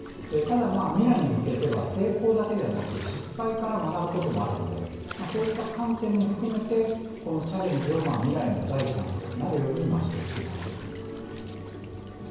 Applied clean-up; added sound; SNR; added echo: none; Gurgling; 16 dB; reverberation time 1.0 s.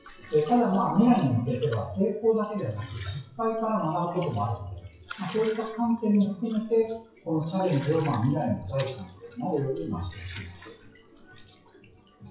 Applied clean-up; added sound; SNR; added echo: classical method WPE with log-MMSE.